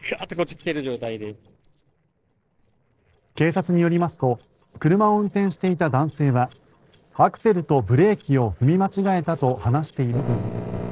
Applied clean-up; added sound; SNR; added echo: neural separator model SepFormer DNS4.